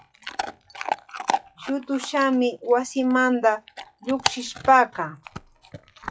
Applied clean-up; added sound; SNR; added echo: classical method log-MMSE.